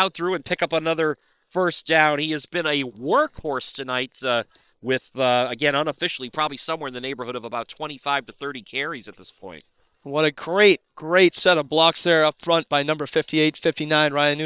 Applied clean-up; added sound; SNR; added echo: neural separator model SepFormer WHAM!.